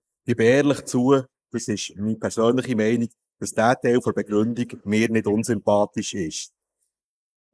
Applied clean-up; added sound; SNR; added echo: neural mask model Resemble Enhance denoiser.